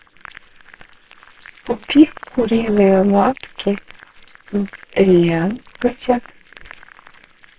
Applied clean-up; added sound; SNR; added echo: neural separator model SepFormer WHAMR!.